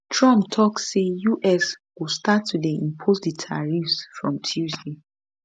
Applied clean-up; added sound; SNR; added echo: none; none; none; none.